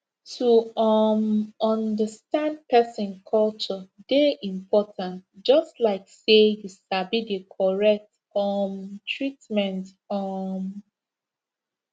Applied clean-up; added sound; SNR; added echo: none; none; none; none.